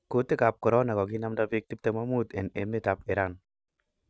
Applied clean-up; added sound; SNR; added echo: none; none; none; none.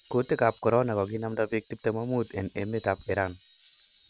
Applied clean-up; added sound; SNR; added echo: none; Screech; 20 dB; none.